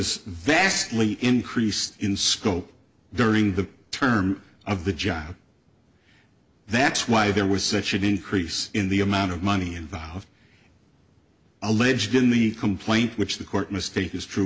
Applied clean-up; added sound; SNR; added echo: none; none; none; none.